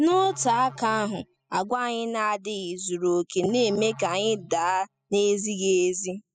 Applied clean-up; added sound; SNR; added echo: classical method spectral subtraction.